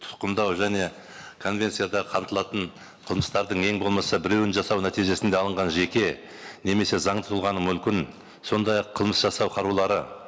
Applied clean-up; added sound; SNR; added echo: none; none; none; none.